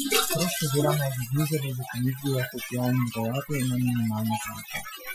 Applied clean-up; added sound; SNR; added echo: classical method Wiener filter.